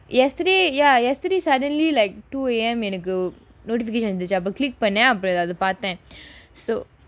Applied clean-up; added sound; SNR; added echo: none; none; none; none.